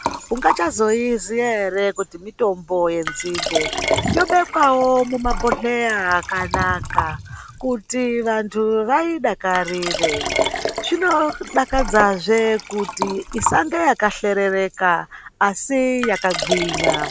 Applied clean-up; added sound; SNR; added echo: none; Liquid; 7 dB; none.